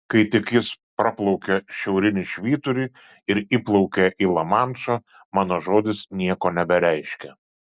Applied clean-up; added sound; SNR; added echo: none; none; none; none.